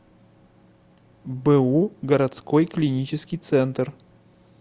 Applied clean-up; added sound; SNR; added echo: none; none; none; none.